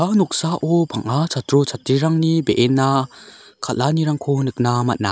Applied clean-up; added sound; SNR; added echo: none; none; none; none.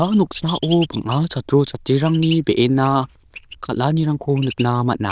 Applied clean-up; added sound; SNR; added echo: neural diffusion model UNIVERSE++.